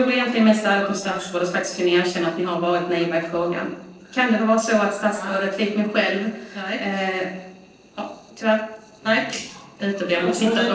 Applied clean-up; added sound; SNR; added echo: neural separator model SepFormer DNS4.